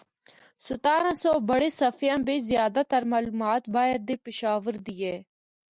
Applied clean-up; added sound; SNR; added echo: none; none; none; none.